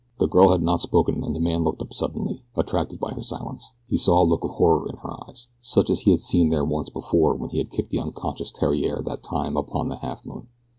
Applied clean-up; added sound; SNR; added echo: none; none; none; none.